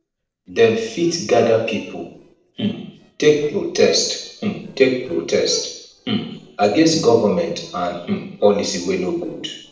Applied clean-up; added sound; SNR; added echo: neural separator model SepFormer DNS4.